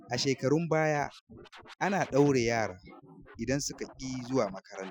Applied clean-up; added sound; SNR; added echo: classical method Wiener filter.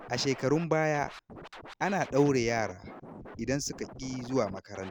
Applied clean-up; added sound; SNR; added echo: none; Scratching (performance technique); 16 dB; none.